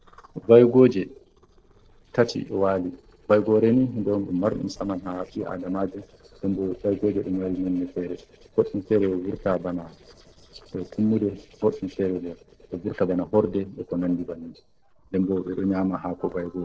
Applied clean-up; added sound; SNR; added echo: neural separator model SepFormer DNS4.